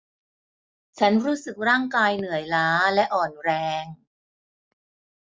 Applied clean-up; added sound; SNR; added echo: none; none; none; none.